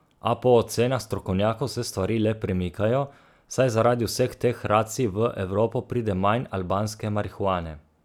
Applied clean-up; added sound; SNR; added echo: none; none; none; none.